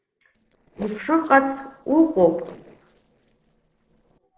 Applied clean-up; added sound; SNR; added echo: neural separator model SepFormer DNS4.